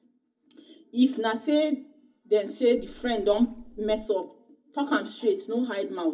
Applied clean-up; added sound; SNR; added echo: none; Water / Splash, splatter; 18 dB; reverberation time 0.4 s.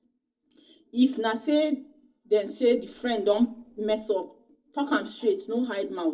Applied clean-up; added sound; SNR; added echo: neural separator model SepFormer DNS4.